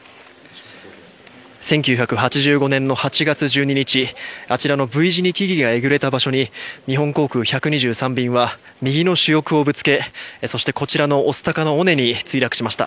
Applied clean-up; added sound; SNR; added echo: none; none; none; none.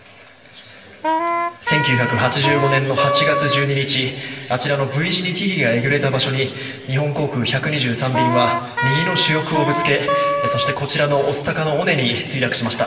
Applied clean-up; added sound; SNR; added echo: none; Wind instrument, woodwind instrument; 1 dB; reverberation time 2.6 s.